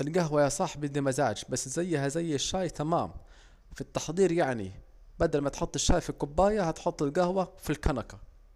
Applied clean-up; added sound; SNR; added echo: none; none; none; none.